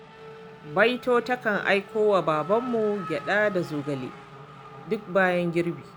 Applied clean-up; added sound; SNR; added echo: none; Race car, auto racing / Accelerating, revving, vroom; 16 dB; none.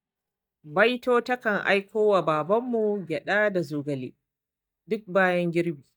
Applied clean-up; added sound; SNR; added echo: neural mask model DeepFilterNet 3.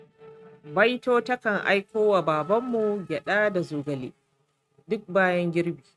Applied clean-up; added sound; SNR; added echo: neural mask model RNNoise.